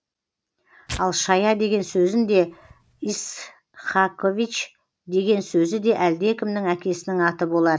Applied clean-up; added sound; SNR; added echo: none; Tearing; 18 dB; none.